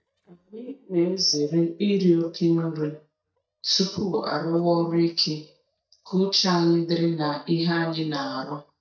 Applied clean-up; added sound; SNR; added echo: neural mask model DeepFilterNet 3.